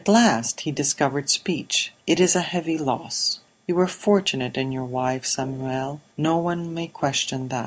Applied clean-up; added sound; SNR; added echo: none; none; none; none.